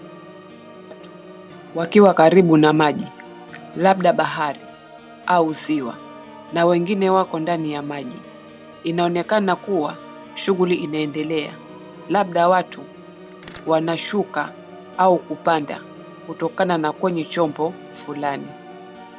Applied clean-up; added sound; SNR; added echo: none; Organ + Mechanisms; 19 dB; none.